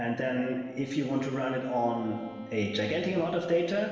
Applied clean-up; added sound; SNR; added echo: none; Wind instrument, woodwind instrument; 18 dB; reverberation time 1.3 s.